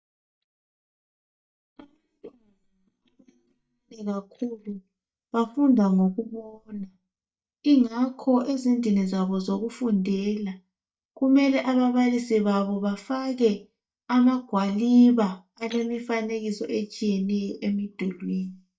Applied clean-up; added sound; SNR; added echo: neural mask model DeepFilterNet 3.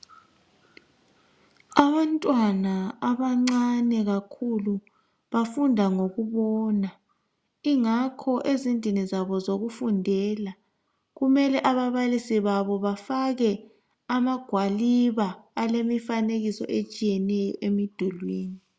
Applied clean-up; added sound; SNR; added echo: none; none; none; none.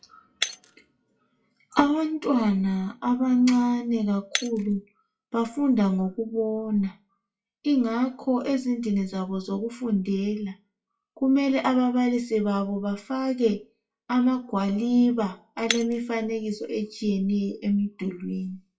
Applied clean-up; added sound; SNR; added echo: classical method WPE with log-MMSE.